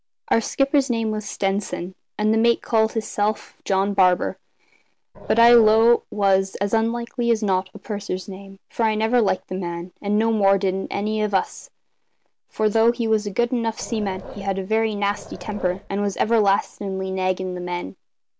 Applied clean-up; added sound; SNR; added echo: none; Growling; 16 dB; none.